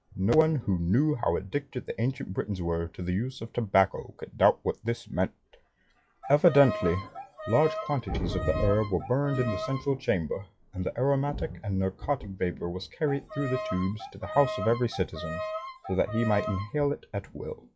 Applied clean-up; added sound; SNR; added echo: classical method log-MMSE.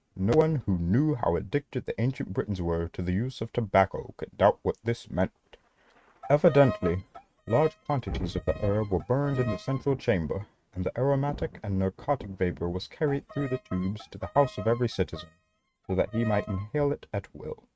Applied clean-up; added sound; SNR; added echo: neural mask model RNNoise.